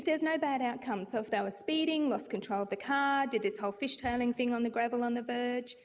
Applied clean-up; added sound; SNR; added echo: none; none; none; none.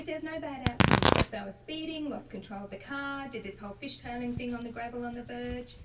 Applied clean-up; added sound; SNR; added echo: none; Tearing; -5 dB; reverberation time 0.1 s.